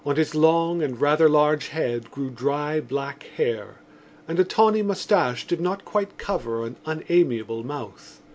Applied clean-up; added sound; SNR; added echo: none; none; none; none.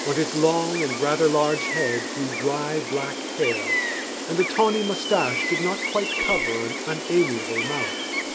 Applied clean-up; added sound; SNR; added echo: none; Gull, seagull; 3 dB; none.